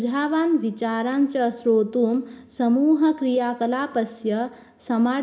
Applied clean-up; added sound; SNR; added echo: none; none; none; reverberation time 0.3 s.